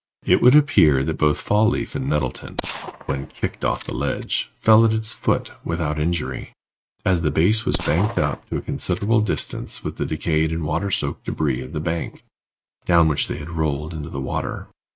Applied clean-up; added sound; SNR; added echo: neural mask model RNNoise.